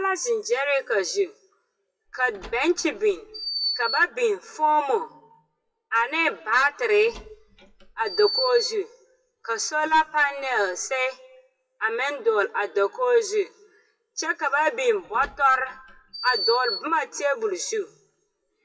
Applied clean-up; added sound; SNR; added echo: classical method WPE with log-MMSE.